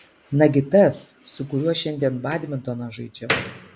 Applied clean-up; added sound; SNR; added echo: none; Slam; 12 dB; none.